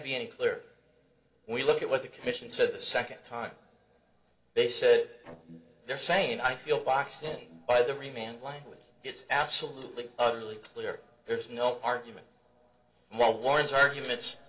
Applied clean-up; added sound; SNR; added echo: neural separator model SepFormer DNS4.